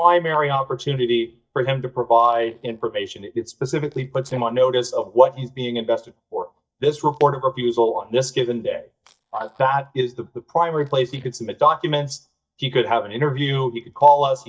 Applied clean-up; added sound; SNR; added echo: neural mask model DeepFilterNet 3.